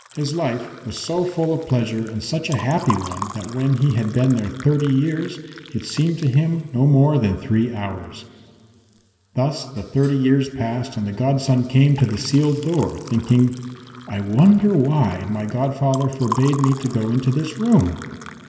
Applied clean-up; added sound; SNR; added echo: none; Liquid; 18 dB; reverberation time 2.4 s.